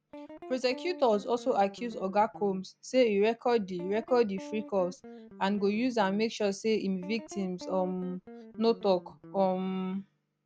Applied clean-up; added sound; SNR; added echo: none; Guitar; 17 dB; none.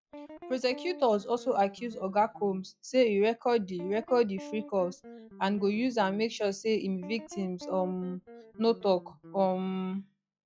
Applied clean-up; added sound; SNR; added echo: classical method log-MMSE.